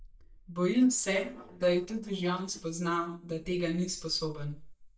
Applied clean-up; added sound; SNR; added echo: neural mask model DeepFilterNet 3.